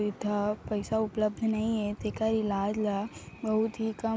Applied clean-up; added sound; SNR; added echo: none; none; none; none.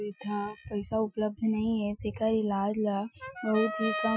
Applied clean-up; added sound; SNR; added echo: classical method Wiener filter.